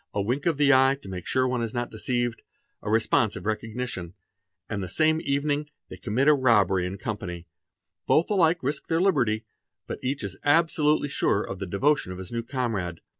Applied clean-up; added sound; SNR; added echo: none; none; none; none.